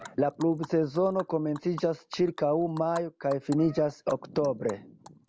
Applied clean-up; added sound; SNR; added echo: none; Animal; 19 dB; none.